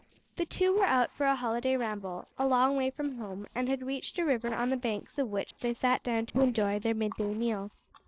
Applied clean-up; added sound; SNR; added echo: neural separator model SepFormer DNS4.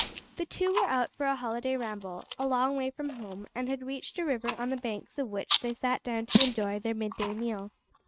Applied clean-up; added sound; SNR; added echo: neural mask model RNNoise.